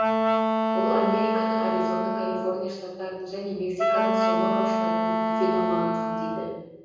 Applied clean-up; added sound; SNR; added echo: none; Wind instrument, woodwind instrument; -5 dB; reverberation time 1.3 s.